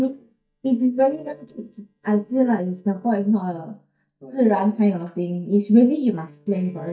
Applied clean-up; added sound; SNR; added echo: neural mask model DeepFilterNet 3.